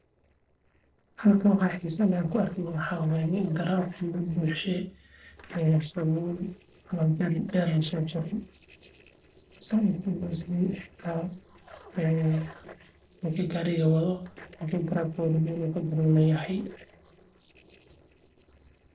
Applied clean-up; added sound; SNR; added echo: neural separator model SepFormer DNS4.